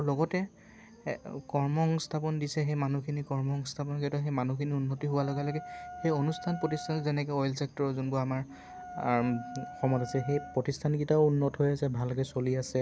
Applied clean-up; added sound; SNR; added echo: none; Wind instrument, woodwind instrument; 15 dB; none.